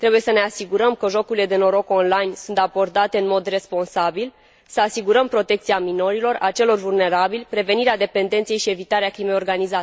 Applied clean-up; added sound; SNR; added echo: none; none; none; none.